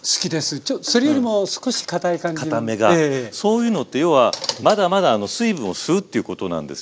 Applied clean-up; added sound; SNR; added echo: none; none; none; none.